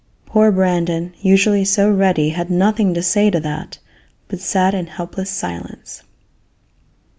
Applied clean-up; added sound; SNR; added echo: none; none; none; none.